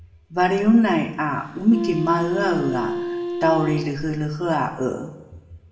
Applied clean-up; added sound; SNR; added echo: none; Wind instrument, woodwind instrument; 6 dB; reverberation time 0.9 s.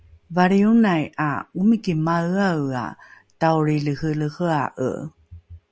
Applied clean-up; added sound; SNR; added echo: none; none; none; none.